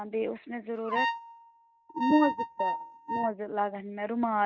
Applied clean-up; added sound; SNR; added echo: neural mask model RNNoise.